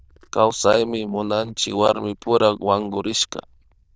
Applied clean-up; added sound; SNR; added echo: neural diffusion model UNIVERSE++.